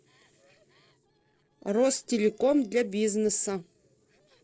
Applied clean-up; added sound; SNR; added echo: neural separator model SepFormer DNS4.